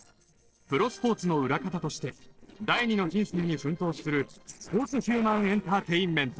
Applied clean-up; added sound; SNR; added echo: neural separator model SepFormer DNS4.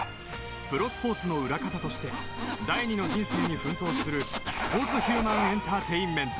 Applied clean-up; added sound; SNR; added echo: none; Squeak; 3 dB; none.